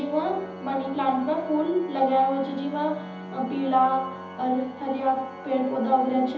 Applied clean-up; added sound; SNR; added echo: none; Organ; 14 dB; reverberation time 1.3 s.